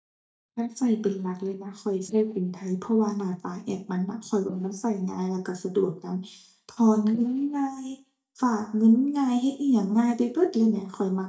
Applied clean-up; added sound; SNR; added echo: neural mask model DeepFilterNet 3.